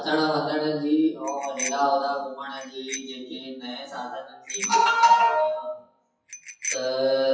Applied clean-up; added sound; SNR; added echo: classical method WPE with log-MMSE.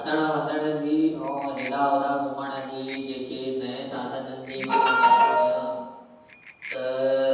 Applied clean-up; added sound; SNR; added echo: none; Bicycle bell; 15 dB; reverberation time 1.1 s.